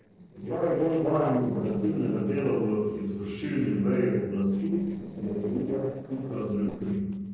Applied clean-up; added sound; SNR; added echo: neural separator model SepFormer DNS4.